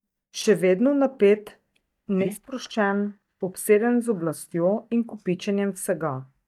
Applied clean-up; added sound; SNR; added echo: neural mask model DeepFilterNet 3.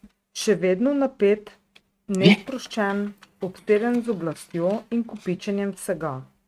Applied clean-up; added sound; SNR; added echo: neural mask model RNNoise.